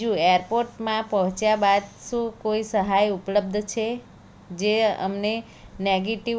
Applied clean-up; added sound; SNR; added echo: none; none; none; none.